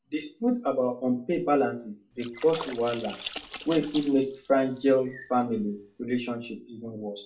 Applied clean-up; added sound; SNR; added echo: none; Splash, splatter; 15 dB; reverberation time 0.3 s.